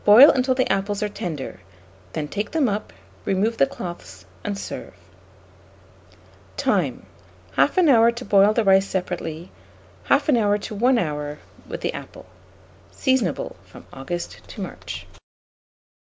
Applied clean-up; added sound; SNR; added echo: none; none; none; none.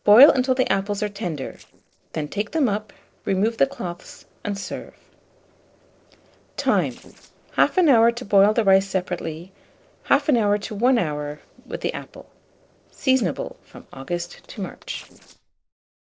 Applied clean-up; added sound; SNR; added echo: neural separator model SepFormer DNS4.